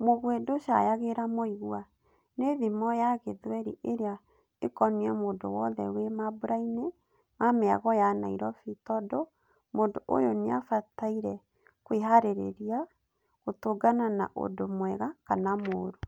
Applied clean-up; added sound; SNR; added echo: none; none; none; none.